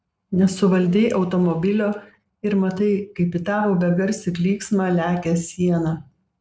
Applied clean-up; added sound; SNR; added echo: neural separator model SepFormer DNS4.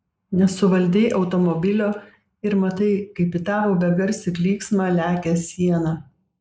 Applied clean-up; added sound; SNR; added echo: neural mask model Resemble Enhance denoiser.